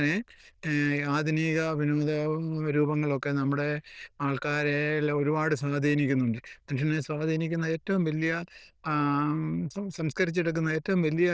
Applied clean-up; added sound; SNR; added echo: neural diffusion model UNIVERSE++.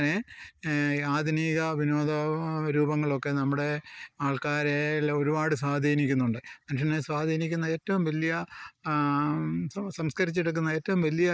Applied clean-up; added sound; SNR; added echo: neural mask model Resemble Enhance denoiser.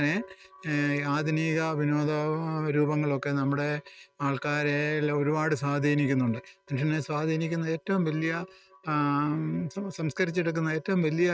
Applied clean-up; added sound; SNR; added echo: neural mask model RNNoise.